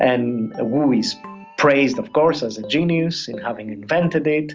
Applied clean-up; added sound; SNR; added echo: none; none; none; none.